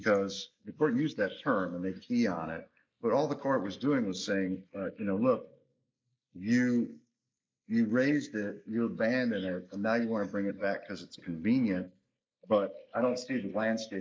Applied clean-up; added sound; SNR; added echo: neural mask model Resemble Enhance denoiser.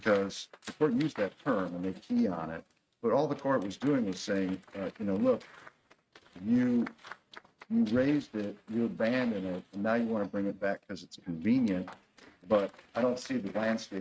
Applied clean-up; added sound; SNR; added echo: neural mask model RNNoise.